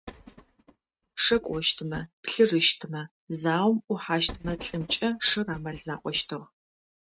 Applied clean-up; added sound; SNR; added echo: neural mask model RNNoise.